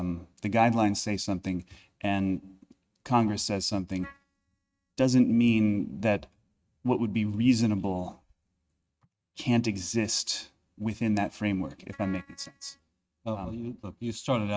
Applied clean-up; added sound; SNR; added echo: neural mask model RNNoise.